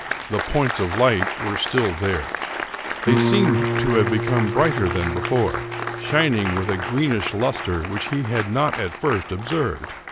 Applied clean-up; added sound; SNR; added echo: none; Applause + Guitar; 3 dB; none.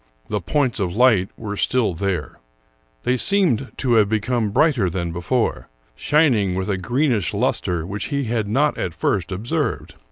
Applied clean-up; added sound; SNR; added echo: none; none; none; none.